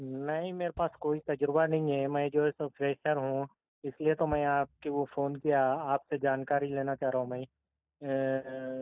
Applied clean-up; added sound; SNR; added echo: neural mask model DeepFilterNet 3.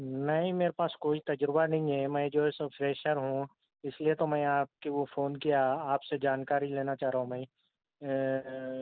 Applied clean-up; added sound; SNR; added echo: none; none; none; none.